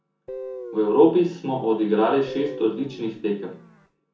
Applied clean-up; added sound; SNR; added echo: none; Guitar; 15 dB; reverberation time 0.6 s.